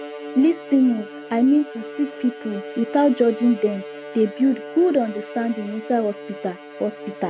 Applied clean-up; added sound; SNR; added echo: none; Bowed string instrument; 13 dB; none.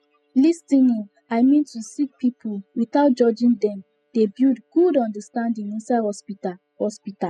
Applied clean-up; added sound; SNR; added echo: classical method spectral subtraction.